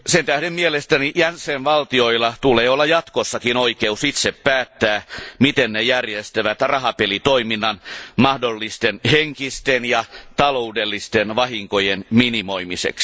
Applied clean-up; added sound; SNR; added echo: none; none; none; none.